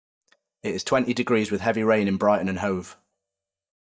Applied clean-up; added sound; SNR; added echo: neural mask model DeepFilterNet 3.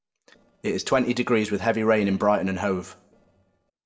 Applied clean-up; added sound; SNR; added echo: neural separator model SepFormer DNS4.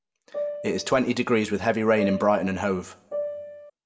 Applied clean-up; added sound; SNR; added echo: none; Piano; 7 dB; reverberation time 0.6 s.